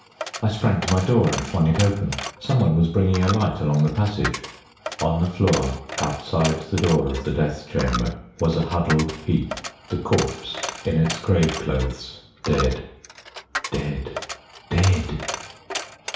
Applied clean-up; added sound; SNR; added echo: none; Coin (dropping); 11 dB; reverberation time 0.6 s.